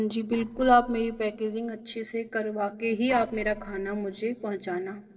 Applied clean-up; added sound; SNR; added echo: neural separator model SepFormer DNS4.